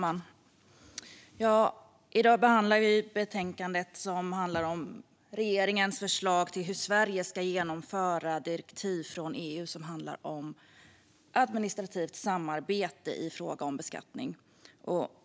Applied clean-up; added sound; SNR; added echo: none; none; none; none.